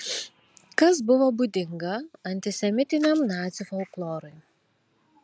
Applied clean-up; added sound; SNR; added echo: none; none; none; none.